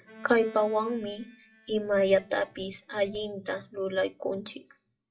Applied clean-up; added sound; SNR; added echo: classical method WPE with log-MMSE.